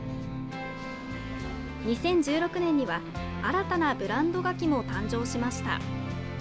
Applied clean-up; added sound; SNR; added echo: none; none; none; none.